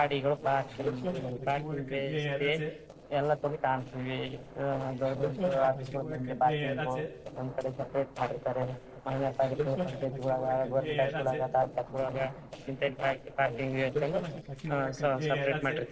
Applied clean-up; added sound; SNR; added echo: neural separator model SepFormer DNS4.